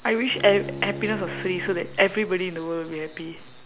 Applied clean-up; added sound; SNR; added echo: none; Bowed string instrument; 12 dB; none.